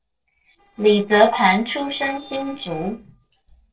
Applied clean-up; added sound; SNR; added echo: neural separator model SepFormer DNS4.